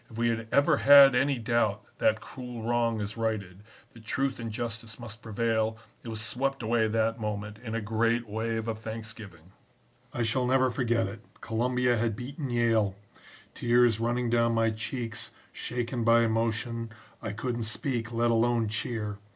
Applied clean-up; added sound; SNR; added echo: none; none; none; none.